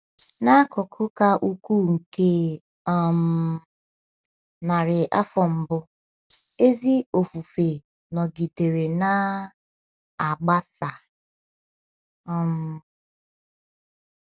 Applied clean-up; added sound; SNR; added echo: none; Rattle (instrument); 13 dB; none.